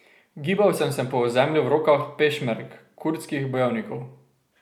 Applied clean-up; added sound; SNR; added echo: none; none; none; none.